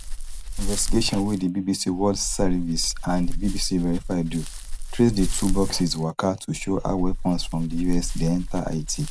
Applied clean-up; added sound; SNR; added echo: none; Dog; 2 dB; none.